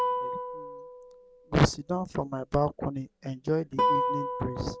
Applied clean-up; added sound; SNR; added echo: none; Guitar; 2 dB; none.